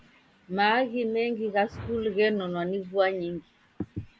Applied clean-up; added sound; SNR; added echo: none; Whoosh, swoosh, swish; 19 dB; none.